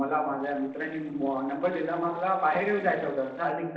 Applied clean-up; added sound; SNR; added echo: neural separator model SepFormer DNS4.